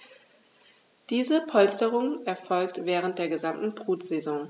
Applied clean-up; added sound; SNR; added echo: none; none; none; none.